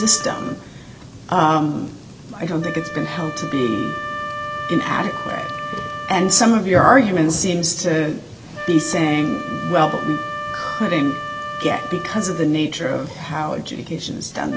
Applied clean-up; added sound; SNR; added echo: none; Wind instrument, woodwind instrument; 10 dB; none.